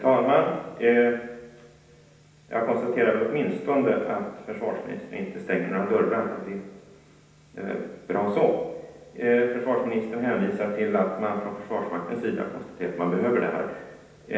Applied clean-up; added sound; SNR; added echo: none; none; none; reverberation time 0.9 s.